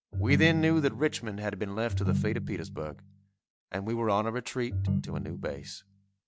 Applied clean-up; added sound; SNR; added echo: neural mask model RNNoise.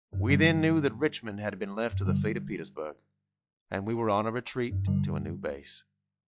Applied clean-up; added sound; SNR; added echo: classical method log-MMSE.